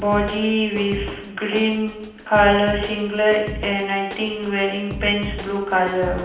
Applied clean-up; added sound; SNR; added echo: none; Drum kit; 12 dB; reverberation time 0.9 s.